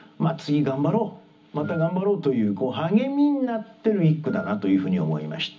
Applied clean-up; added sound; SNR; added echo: none; Wind instrument, woodwind instrument; 20 dB; reverberation time 0.4 s.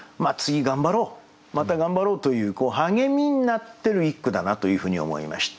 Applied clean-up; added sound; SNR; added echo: none; none; none; none.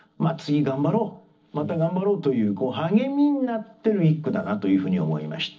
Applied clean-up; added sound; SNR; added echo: neural separator model SepFormer DNS4.